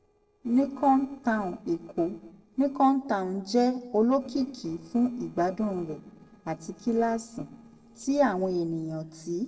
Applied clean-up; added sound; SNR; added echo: neural separator model SepFormer DNS4.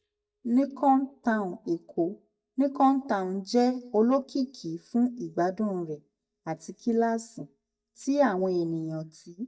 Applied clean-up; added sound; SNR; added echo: neural mask model DeepFilterNet 3.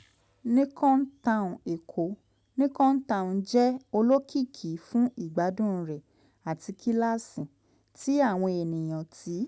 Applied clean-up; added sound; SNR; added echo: none; none; none; none.